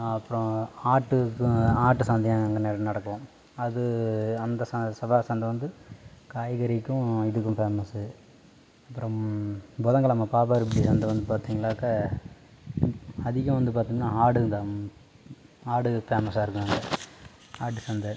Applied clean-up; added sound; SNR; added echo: none; none; none; none.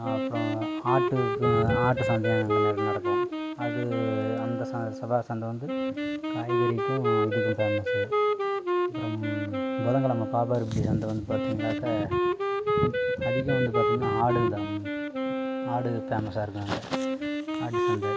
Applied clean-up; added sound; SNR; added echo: none; Wind instrument, woodwind instrument; -2 dB; none.